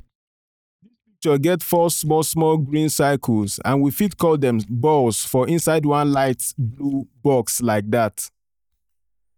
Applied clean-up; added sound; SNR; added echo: neural mask model DeepFilterNet 3.